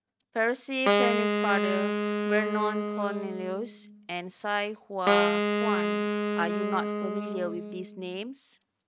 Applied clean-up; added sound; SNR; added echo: neural mask model RNNoise.